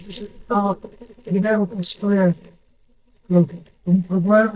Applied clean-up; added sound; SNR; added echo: neural mask model DeepFilterNet 3.